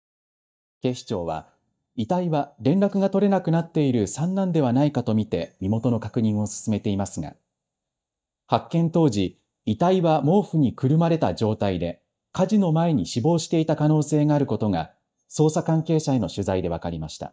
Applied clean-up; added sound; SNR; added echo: neural mask model DeepFilterNet 3.